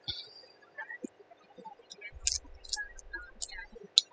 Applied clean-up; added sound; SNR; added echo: classical method spectral subtraction.